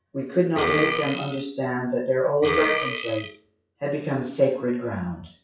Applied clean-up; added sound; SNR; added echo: classical method WPE with log-MMSE.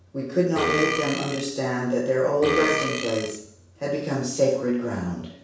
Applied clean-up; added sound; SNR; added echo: none; Burping, eructation; 3 dB; reverberation time 0.7 s.